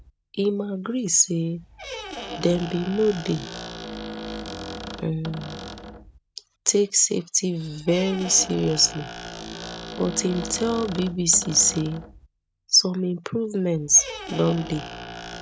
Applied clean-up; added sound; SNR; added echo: none; Squeak; 12 dB; none.